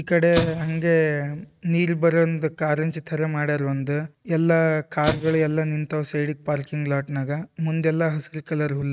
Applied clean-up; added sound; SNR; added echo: neural mask model RNNoise.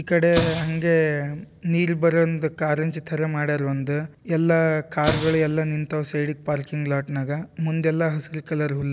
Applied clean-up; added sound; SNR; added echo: none; Explosion; 11 dB; none.